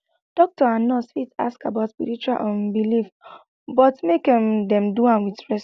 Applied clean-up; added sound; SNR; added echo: none; none; none; none.